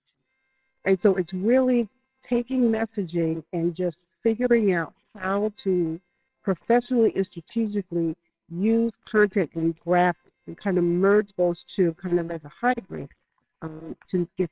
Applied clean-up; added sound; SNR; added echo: neural separator model SepFormer WHAMR!.